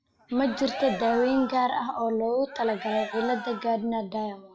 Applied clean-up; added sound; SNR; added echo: classical method log-MMSE.